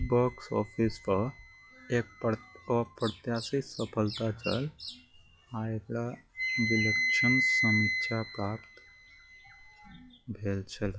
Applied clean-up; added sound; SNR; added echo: classical method log-MMSE.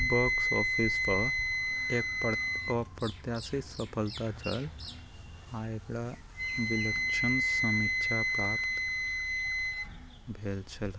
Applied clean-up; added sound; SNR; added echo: none; Wind instrument, woodwind instrument; -2 dB; none.